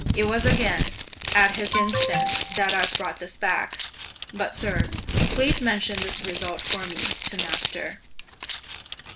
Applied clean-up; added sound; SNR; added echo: none; Alarm + Crumpling, crinkling; -3 dB; none.